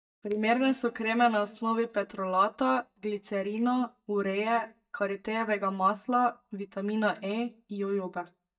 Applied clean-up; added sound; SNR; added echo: neural mask model DeepFilterNet 3.